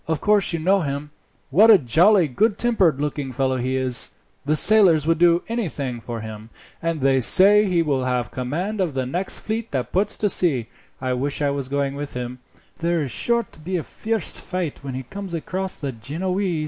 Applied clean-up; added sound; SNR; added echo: none; none; none; none.